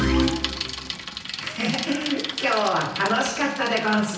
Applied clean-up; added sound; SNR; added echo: none; Bicycle; 9 dB; reverberation time 0.9 s.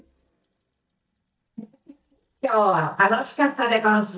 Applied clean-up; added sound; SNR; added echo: neural mask model DeepFilterNet 3.